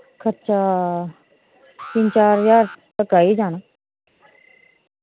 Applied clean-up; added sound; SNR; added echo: none; Alarm; 18 dB; none.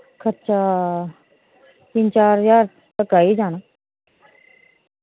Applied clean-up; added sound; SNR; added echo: none; none; none; none.